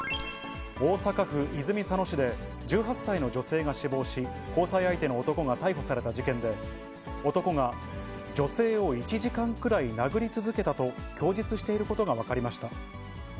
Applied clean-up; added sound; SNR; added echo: none; none; none; none.